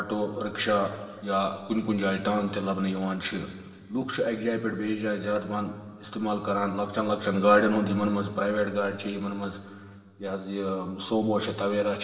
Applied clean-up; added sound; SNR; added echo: none; none; none; reverberation time 2.9 s.